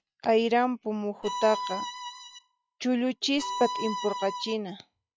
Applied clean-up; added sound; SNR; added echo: classical method log-MMSE.